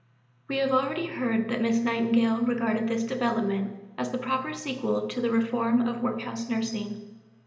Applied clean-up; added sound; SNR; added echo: none; none; none; reverberation time 0.9 s.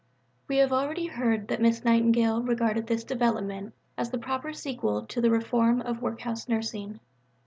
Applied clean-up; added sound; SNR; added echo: none; none; none; none.